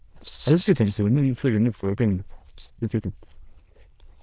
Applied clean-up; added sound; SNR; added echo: neural diffusion model UNIVERSE++.